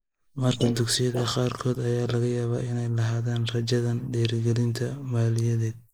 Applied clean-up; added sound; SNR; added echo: neural mask model Resemble Enhance denoiser.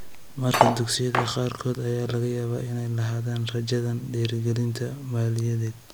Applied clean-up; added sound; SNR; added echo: none; Cutlery, silverware; -1 dB; none.